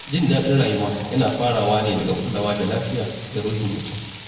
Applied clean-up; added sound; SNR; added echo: none; Frying (food); 17 dB; reverberation time 1.1 s.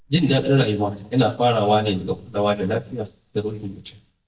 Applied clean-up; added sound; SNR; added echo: neural mask model DeepFilterNet 3.